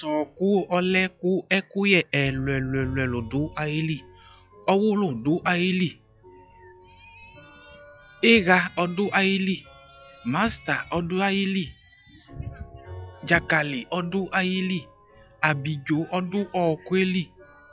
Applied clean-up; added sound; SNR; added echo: classical method log-MMSE.